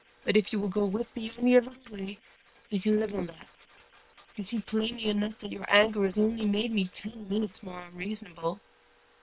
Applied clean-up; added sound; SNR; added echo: neural separator model SepFormer WHAM!.